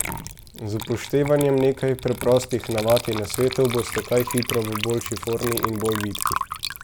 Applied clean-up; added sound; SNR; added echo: none; Water / Liquid; 8 dB; none.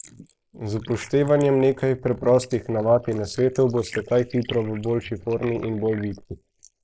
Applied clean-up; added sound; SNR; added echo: neural mask model Resemble Enhance denoiser.